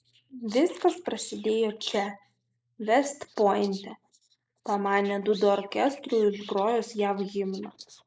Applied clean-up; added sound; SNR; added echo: neural mask model Resemble Enhance denoiser.